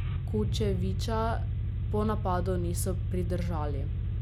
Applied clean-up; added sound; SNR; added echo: none; Engine starting / Car; -4 dB; none.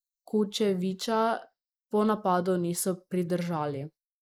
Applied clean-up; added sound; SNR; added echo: neural mask model Resemble Enhance denoiser.